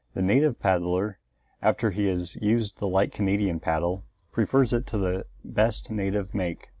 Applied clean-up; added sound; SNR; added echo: none; none; none; none.